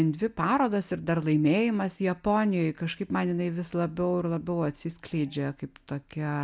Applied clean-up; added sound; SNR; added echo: none; none; none; none.